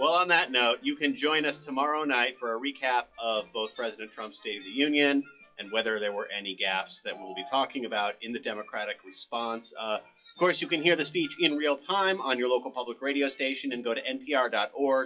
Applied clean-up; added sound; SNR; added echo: classical method WPE with log-MMSE.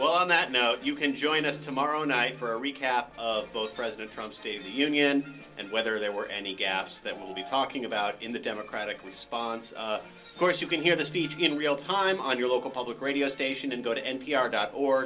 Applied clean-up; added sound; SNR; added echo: none; Piano; 15 dB; reverberation time 0.2 s.